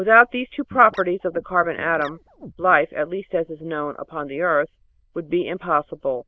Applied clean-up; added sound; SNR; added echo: neural diffusion model UNIVERSE++.